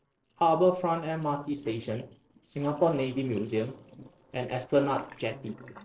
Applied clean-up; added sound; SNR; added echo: neural separator model SepFormer DNS4.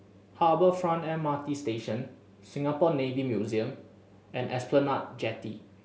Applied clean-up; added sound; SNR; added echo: none; none; none; none.